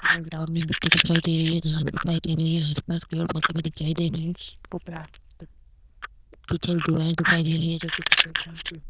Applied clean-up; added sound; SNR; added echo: neural diffusion model UNIVERSE++.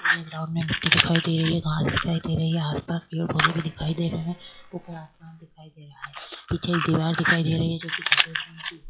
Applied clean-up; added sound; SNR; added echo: classical method log-MMSE.